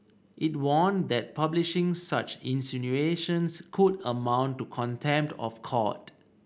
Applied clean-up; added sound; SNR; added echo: none; none; none; none.